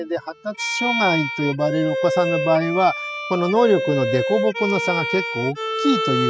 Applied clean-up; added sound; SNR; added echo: classical method spectral subtraction.